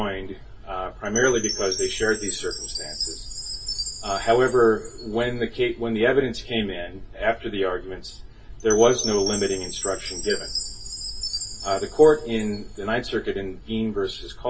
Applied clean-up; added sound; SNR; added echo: none; Chime; 10 dB; reverberation time 0.1 s.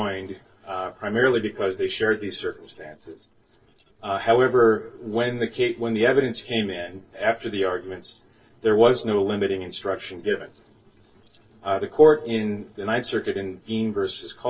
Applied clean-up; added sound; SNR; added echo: neural separator model SepFormer DNS4.